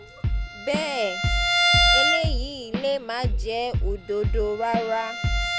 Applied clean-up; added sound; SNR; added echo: none; Bowed string instrument + Drum / Drum kit; -5 dB; none.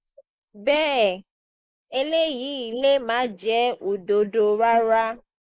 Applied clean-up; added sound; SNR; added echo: neural mask model Resemble Enhance denoiser.